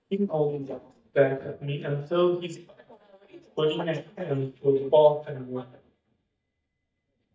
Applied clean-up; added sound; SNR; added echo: neural mask model DeepFilterNet 3.